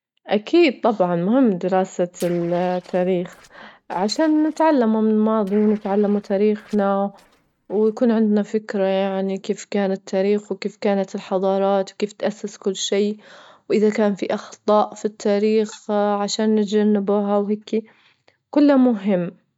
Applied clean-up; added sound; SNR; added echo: neural mask model RNNoise.